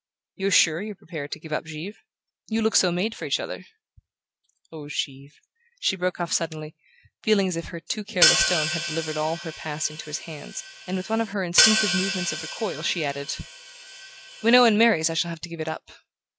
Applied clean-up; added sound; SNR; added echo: none; Hi-hat; 1 dB; none.